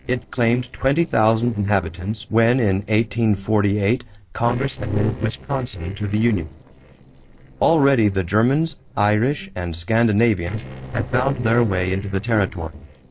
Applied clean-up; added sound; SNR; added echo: neural separator model SepFormer DNS4.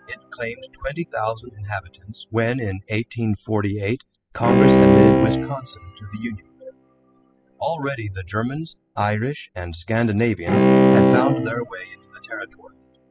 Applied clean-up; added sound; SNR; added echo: classical method spectral subtraction.